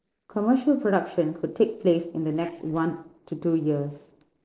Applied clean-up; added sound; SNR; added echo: neural separator model SepFormer DNS4.